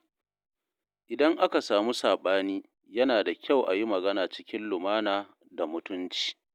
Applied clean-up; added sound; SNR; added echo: none; none; none; none.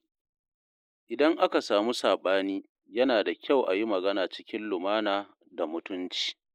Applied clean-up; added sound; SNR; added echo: neural mask model Resemble Enhance denoiser.